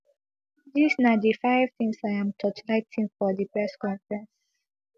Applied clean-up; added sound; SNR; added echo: none; none; none; none.